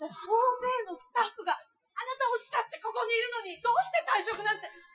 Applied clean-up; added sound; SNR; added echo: classical method Wiener filter.